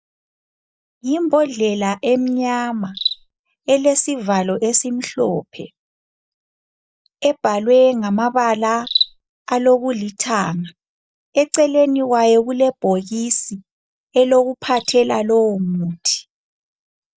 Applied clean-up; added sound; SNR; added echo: neural mask model DeepFilterNet 3.